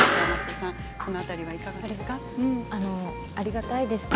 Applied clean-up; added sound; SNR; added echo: none; Explosion; 0 dB; none.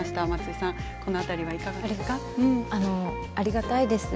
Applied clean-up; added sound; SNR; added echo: none; none; none; none.